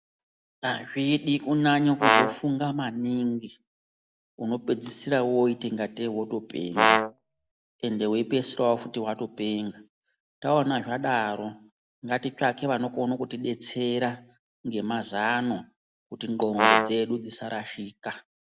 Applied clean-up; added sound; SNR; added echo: none; Brass instrument; -4 dB; none.